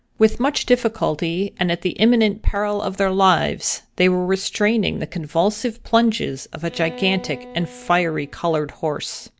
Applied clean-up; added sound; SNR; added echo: none; Bowed string instrument; 18 dB; none.